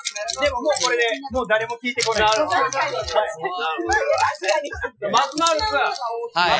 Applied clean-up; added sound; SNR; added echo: classical method Wiener filter.